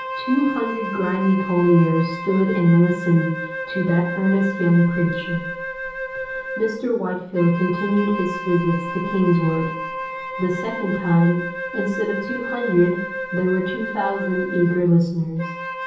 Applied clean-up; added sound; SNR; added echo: none; Wind instrument, woodwind instrument; 9 dB; reverberation time 0.7 s.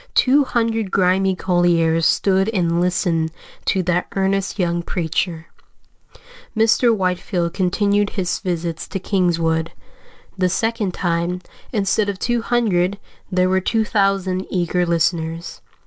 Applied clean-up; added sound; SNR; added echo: none; none; none; none.